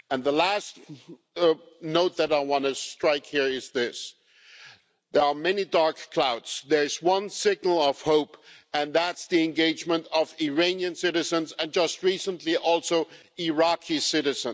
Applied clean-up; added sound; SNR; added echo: none; none; none; none.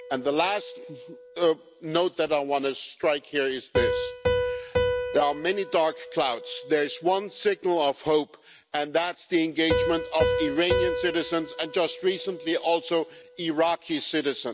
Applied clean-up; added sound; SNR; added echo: none; Piano; 5 dB; none.